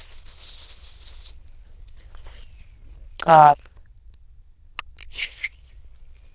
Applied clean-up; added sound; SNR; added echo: neural diffusion model UNIVERSE++.